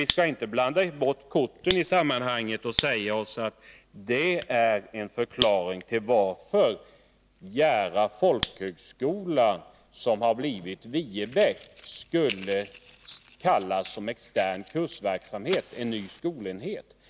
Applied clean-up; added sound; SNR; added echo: none; Fire; 14 dB; none.